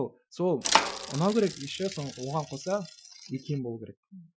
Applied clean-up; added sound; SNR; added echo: classical method Wiener filter.